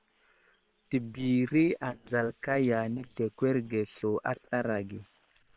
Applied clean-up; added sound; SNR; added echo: neural separator model SepFormer WHAM!.